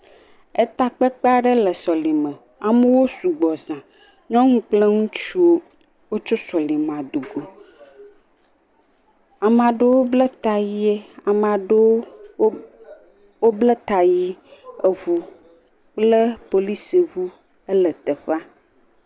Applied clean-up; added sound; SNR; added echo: none; none; none; none.